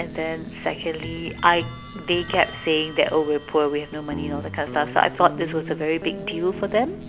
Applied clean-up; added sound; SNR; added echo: none; Clock + Guitar; 12 dB; none.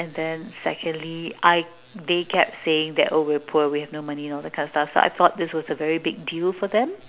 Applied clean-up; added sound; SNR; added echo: none; none; none; none.